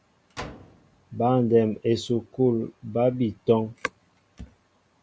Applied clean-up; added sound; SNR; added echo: none; Slam; 19 dB; none.